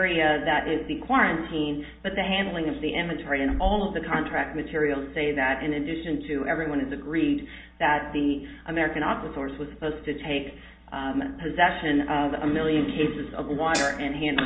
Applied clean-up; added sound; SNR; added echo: none; Hi-hat; 7 dB; reverberation time 0.4 s.